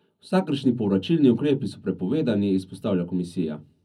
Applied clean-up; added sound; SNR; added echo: none; none; none; reverberation time 0.4 s.